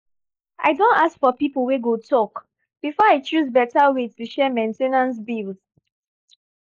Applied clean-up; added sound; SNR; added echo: neural mask model Resemble Enhance denoiser.